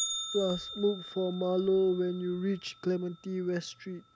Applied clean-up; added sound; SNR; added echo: none; Bell; 11 dB; none.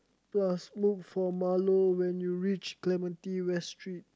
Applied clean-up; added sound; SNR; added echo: none; none; none; none.